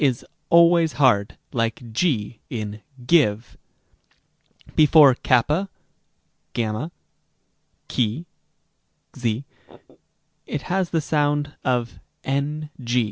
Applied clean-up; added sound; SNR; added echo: none; none; none; none.